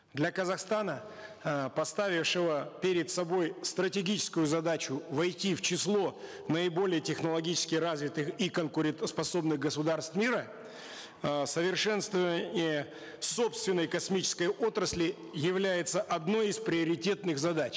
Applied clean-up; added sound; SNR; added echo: none; none; none; none.